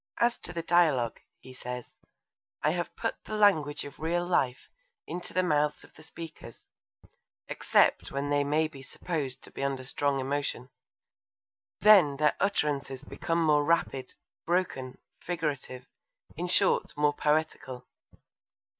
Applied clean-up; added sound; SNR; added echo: none; none; none; none.